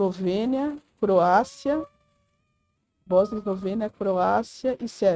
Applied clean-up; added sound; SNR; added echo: neural mask model RNNoise.